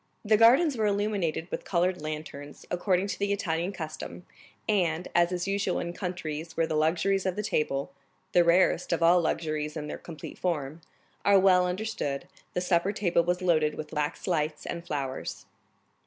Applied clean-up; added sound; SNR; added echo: none; none; none; none.